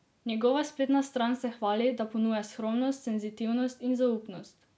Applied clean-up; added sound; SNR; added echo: none; none; none; none.